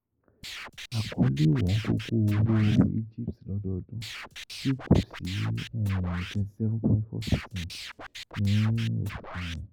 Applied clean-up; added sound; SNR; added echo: neural mask model Resemble Enhance denoiser.